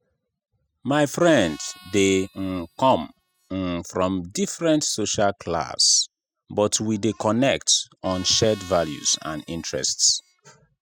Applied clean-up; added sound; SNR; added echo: classical method spectral subtraction.